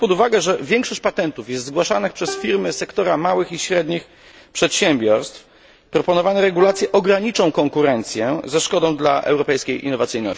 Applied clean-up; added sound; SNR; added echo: none; Plucked string instrument; 18 dB; none.